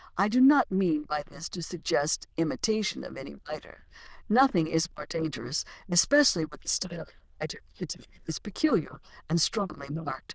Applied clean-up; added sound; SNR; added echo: neural diffusion model UNIVERSE++.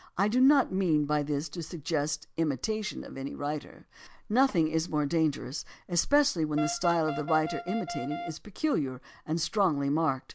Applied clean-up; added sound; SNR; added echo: none; Wind instrument, woodwind instrument; 8 dB; none.